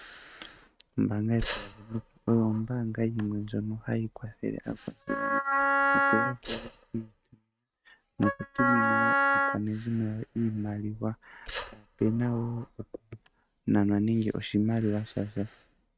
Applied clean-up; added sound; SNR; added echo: neural mask model RNNoise.